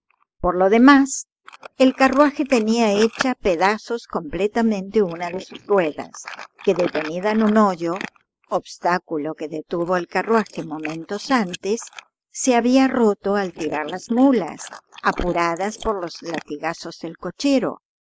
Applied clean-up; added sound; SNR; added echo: neural mask model Resemble Enhance denoiser.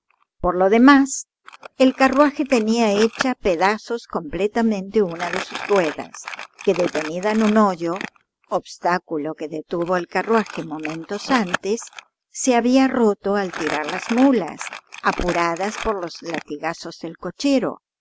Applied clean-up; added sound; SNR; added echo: none; Crumpling, crinkling; 14 dB; none.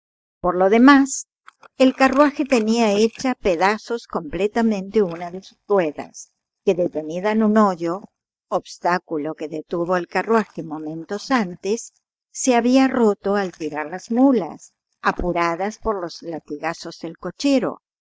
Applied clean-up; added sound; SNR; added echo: neural mask model DeepFilterNet 3.